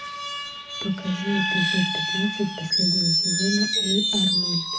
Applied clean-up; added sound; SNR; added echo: none; Screech; -2 dB; reverberation time 0.4 s.